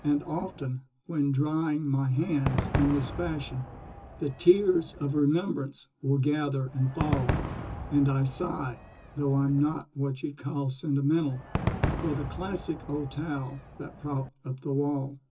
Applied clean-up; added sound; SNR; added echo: none; Crowd / Cheering / Fireworks; 8 dB; reverberation time 0.2 s.